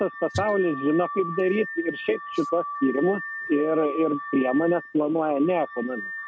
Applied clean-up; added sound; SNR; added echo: none; Alarm / Car; 11 dB; none.